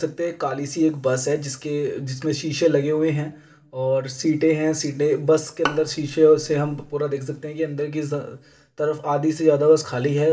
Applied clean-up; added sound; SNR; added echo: none; Bowed string instrument; 11 dB; reverberation time 0.4 s.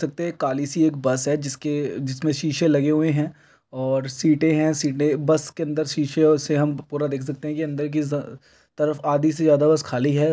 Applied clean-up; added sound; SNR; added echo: none; none; none; none.